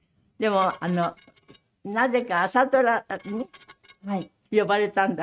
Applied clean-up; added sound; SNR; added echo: neural mask model RNNoise.